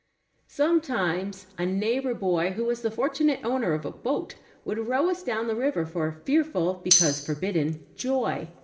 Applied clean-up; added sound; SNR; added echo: none; Tambourine; -2 dB; reverberation time 1.3 s.